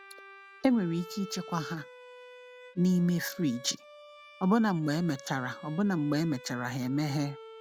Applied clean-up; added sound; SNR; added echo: none; Bowed string instrument; 18 dB; none.